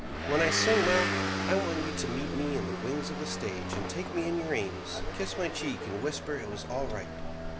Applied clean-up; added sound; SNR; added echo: none; Motor vehicle (road) / Engine; 1 dB; none.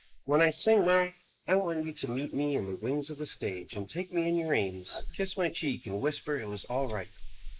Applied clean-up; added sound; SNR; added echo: neural mask model Resemble Enhance denoiser.